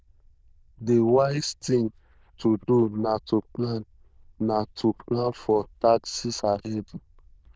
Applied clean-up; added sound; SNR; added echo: neural diffusion model UNIVERSE++.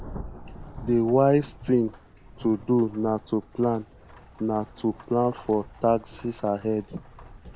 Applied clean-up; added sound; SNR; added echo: none; Rain / Thunderstorm; 17 dB; none.